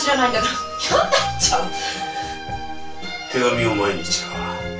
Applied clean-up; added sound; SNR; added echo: none; none; none; reverberation time 0.2 s.